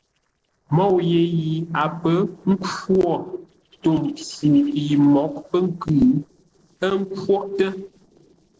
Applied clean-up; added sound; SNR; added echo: neural separator model SepFormer DNS4.